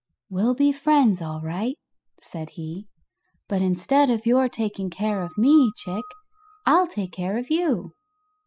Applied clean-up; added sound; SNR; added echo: classical method spectral subtraction.